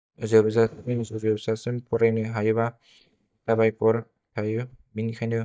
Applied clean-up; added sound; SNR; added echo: neural mask model DeepFilterNet 3.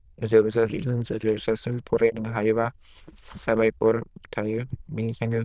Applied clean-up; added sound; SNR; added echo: neural diffusion model UNIVERSE++.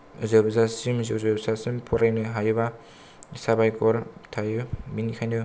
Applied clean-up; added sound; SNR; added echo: none; none; none; none.